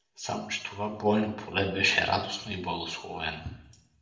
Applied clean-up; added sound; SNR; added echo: none; none; none; reverberation time 0.6 s.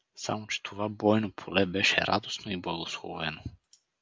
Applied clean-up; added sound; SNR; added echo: none; none; none; none.